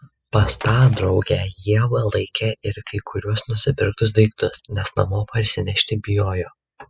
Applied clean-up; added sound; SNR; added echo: classical method spectral subtraction.